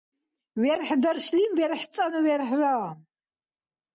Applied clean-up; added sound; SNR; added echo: none; none; none; none.